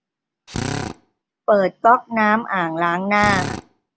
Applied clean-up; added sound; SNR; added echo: none; Drill; 7 dB; none.